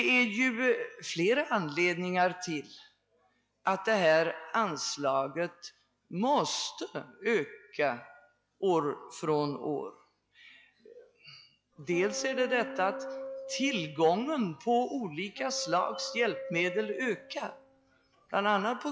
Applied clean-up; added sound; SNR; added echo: classical method log-MMSE.